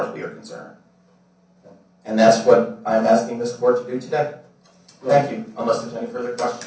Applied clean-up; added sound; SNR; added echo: none; none; none; reverberation time 0.6 s.